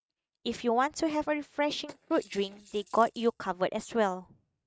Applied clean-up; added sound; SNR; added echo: neural mask model RNNoise.